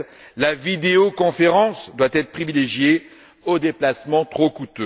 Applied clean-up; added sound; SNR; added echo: none; none; none; none.